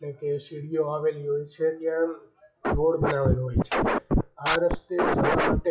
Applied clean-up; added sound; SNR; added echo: classical method WPE with log-MMSE.